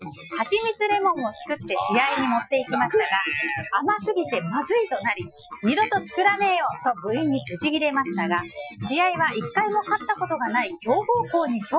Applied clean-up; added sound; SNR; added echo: classical method Wiener filter.